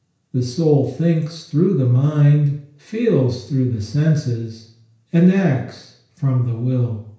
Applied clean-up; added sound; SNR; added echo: none; none; none; reverberation time 0.5 s.